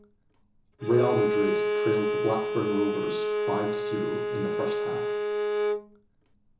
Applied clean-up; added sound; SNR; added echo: none; Bowed string instrument; -2 dB; reverberation time 0.5 s.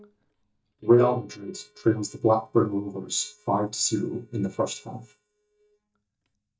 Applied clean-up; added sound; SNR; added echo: neural mask model DeepFilterNet 3.